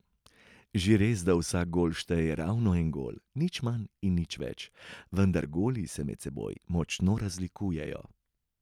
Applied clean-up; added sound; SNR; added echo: none; none; none; none.